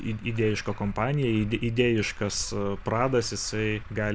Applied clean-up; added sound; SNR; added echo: none; Truck; 15 dB; none.